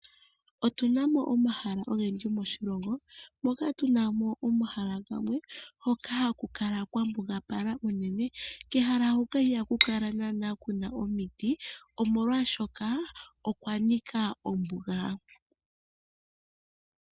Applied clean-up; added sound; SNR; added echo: none; Cutlery, silverware / Dishes, pots, and pans; -3 dB; none.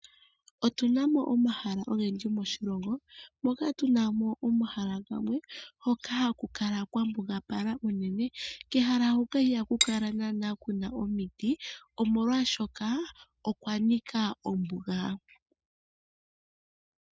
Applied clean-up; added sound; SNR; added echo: neural mask model RNNoise.